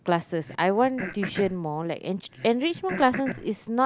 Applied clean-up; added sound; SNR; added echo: none; Cough; 13 dB; none.